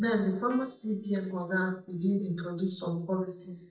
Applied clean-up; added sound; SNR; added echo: neural mask model DeepFilterNet 3.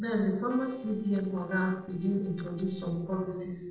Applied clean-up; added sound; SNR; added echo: neural separator model SepFormer DNS4.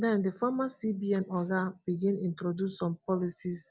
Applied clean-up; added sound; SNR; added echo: none; none; none; none.